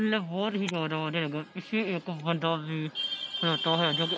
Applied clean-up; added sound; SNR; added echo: none; none; none; none.